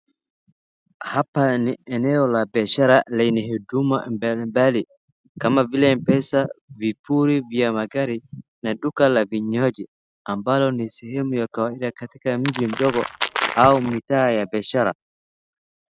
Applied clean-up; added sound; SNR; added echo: neural mask model RNNoise.